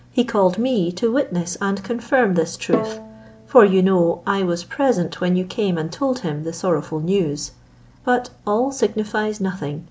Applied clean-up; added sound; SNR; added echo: none; Bowed string instrument; 10 dB; none.